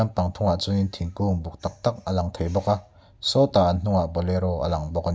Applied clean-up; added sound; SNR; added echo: none; none; none; none.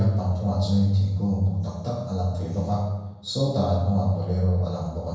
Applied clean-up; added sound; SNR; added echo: none; none; none; reverberation time 1.0 s.